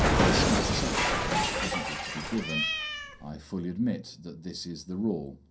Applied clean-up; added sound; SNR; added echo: none; Cat; -5 dB; reverberation time 0.3 s.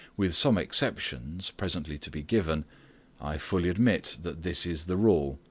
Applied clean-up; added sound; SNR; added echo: none; none; none; none.